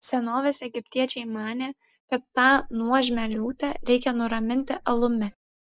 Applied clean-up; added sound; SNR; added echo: neural mask model Resemble Enhance denoiser.